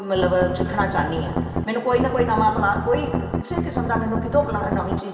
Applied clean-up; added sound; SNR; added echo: none; Strum; 3 dB; reverberation time 2.5 s.